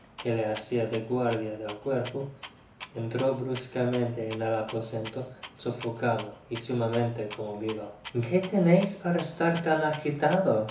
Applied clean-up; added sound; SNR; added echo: none; Clock; 18 dB; reverberation time 0.7 s.